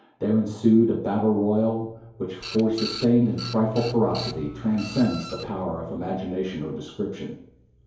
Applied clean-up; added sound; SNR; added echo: none; Printer; 13 dB; reverberation time 2.4 s.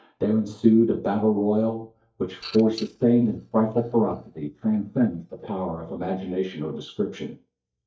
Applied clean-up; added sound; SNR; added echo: neural mask model DeepFilterNet 3.